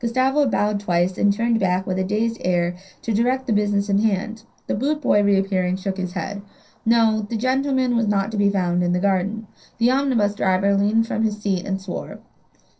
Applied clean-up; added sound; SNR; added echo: neural separator model SepFormer DNS4.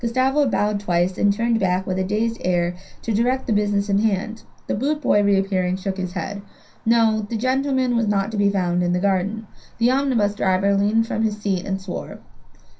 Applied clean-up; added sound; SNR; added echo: none; Traffic noise, roadway noise; 19 dB; reverberation time 0.3 s.